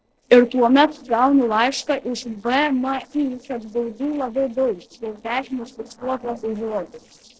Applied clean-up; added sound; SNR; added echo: neural separator model SepFormer DNS4.